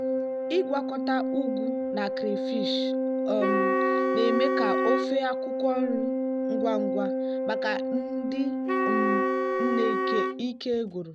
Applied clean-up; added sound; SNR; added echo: none; Organ + Wind instrument, woodwind instrument; -4 dB; none.